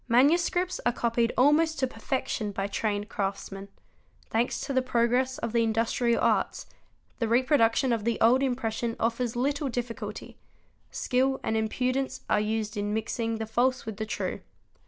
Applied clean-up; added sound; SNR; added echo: none; none; none; none.